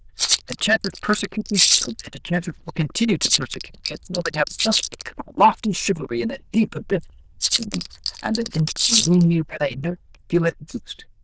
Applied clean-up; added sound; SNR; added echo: neural diffusion model UNIVERSE++.